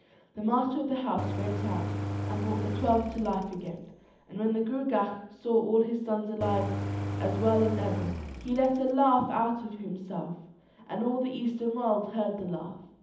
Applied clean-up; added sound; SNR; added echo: none; Engine; 4 dB; reverberation time 0.8 s.